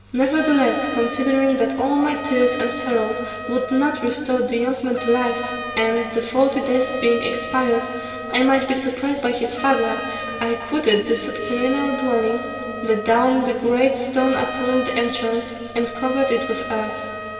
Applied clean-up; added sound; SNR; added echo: none; Trumpet; 11 dB; reverberation time 2.6 s.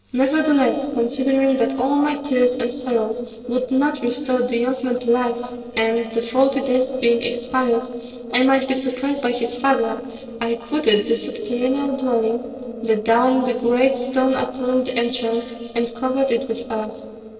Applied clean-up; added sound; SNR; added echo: neural separator model SepFormer DNS4.